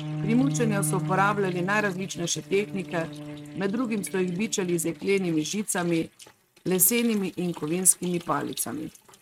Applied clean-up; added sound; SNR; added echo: neural mask model RNNoise.